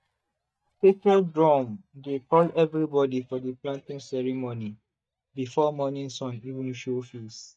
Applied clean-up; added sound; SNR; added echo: neural mask model DeepFilterNet 3.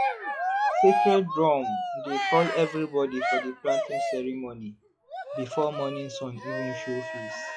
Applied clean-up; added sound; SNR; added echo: classical method log-MMSE.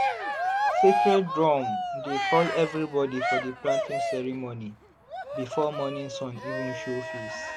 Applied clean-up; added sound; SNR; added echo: none; Cheering; 1 dB; none.